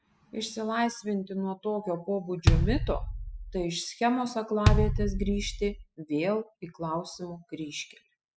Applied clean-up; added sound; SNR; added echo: classical method spectral subtraction.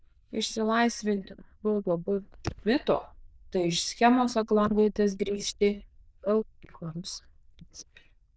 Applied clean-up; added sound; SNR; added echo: neural diffusion model UNIVERSE++.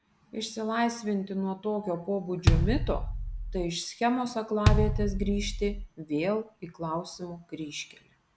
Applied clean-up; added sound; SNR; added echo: none; Bass drum; -3 dB; none.